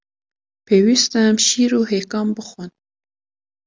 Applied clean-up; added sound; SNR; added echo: none; none; none; none.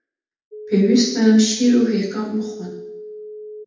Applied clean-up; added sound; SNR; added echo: none; Telephone; 15 dB; reverberation time 0.8 s.